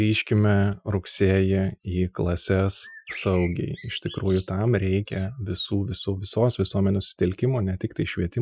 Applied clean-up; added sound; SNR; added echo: classical method Wiener filter.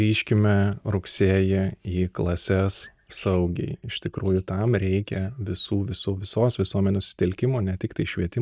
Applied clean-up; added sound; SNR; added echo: neural mask model DeepFilterNet 3.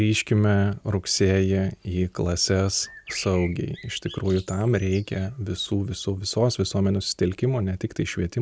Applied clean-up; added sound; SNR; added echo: none; Bird; 19 dB; none.